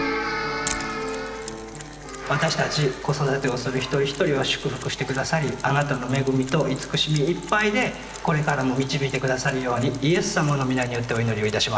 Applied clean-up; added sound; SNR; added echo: none; Mechanisms; 16 dB; none.